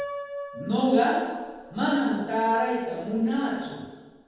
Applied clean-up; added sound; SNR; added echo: none; Piano; 15 dB; reverberation time 1.2 s.